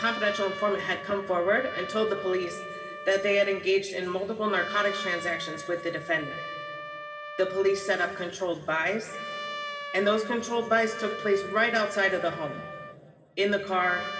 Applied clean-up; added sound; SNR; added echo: none; Trumpet; 10 dB; reverberation time 2.3 s.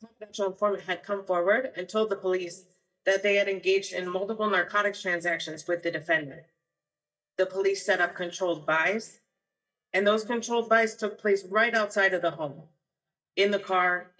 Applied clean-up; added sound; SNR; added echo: neural mask model DeepFilterNet 3.